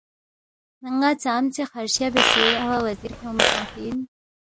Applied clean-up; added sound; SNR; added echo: none; Fart; -2 dB; none.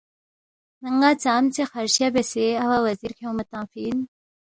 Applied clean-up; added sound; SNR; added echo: none; none; none; none.